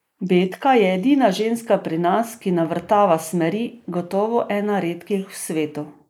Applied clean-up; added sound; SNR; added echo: neural mask model Resemble Enhance denoiser.